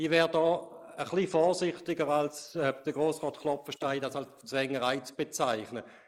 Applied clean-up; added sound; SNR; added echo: neural mask model Resemble Enhance denoiser.